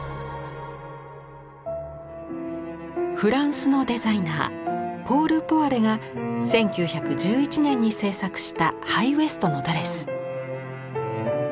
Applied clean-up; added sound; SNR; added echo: none; none; none; none.